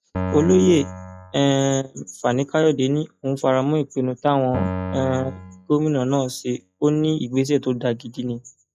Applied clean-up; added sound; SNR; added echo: classical method log-MMSE.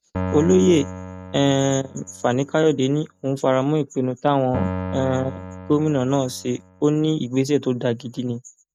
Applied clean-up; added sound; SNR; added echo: none; Keyboard (musical); 12 dB; none.